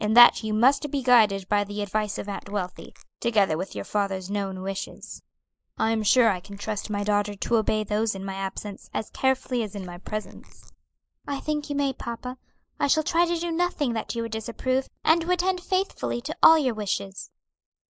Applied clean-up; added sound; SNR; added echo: neural mask model Resemble Enhance denoiser.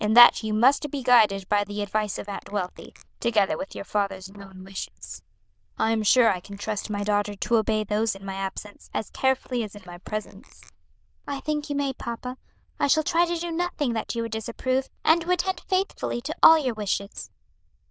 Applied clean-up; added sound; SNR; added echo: neural diffusion model UNIVERSE++.